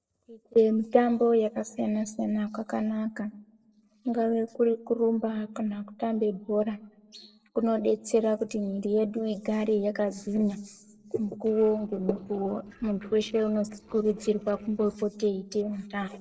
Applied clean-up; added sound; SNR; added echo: neural separator model SepFormer DNS4.